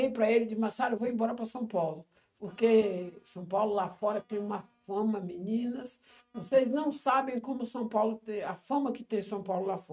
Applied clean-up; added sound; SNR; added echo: neural mask model RNNoise.